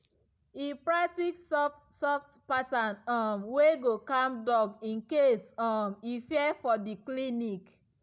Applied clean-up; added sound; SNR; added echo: none; none; none; none.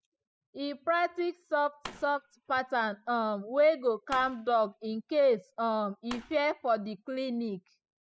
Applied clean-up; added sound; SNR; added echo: classical method spectral subtraction.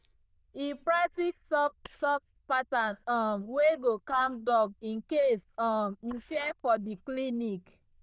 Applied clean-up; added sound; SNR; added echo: neural diffusion model UNIVERSE++.